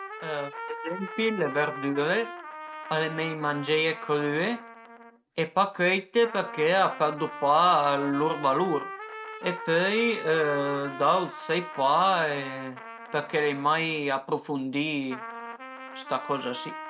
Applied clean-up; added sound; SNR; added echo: none; Trumpet; 13 dB; none.